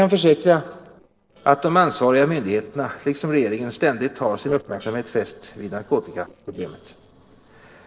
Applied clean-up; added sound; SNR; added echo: neural separator model SepFormer DNS4.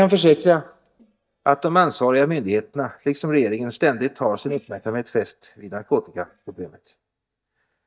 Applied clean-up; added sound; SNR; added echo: neural mask model DeepFilterNet 3.